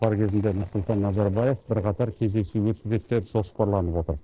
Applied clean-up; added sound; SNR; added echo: neural separator model SepFormer DNS4.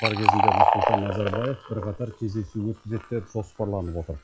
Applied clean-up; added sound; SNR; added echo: classical method log-MMSE.